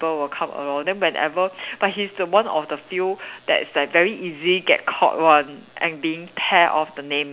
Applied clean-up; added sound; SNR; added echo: none; none; none; none.